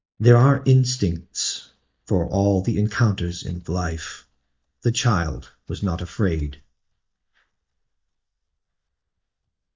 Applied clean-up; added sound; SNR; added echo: neural mask model DeepFilterNet 3.